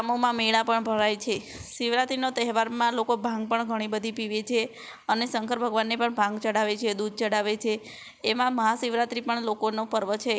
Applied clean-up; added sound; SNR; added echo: none; none; none; none.